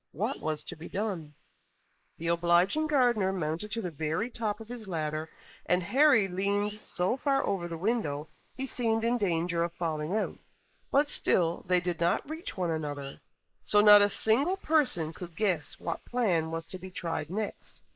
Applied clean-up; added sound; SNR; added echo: neural mask model Resemble Enhance denoiser.